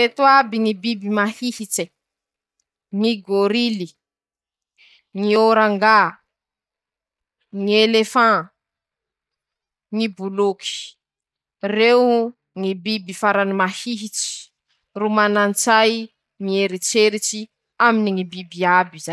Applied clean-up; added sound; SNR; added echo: neural mask model DeepFilterNet 3.